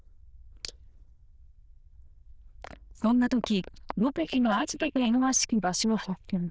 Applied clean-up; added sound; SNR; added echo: neural diffusion model UNIVERSE++.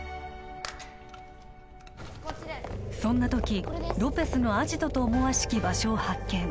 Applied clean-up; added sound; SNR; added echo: none; none; none; none.